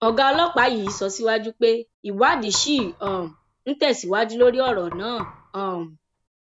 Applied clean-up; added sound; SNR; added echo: none; Knock; 18 dB; none.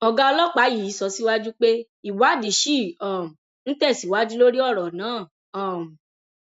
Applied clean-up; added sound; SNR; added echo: none; none; none; none.